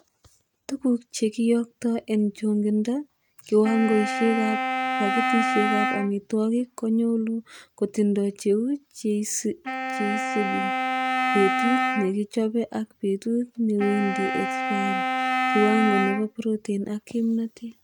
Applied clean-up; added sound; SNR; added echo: neural mask model RNNoise.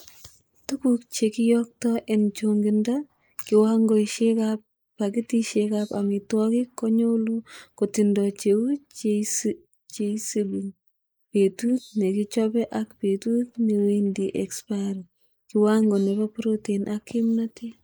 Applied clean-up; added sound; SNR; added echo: neural mask model Resemble Enhance denoiser.